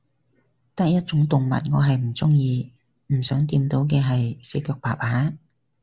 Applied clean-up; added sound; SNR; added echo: none; none; none; none.